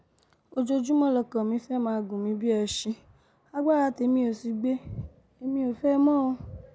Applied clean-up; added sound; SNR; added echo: none; none; none; none.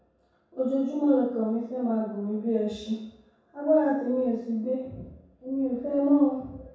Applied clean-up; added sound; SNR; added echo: none; none; none; reverberation time 0.7 s.